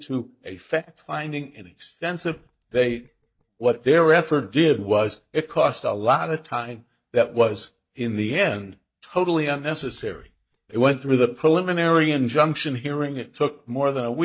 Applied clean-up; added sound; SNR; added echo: neural mask model DeepFilterNet 3.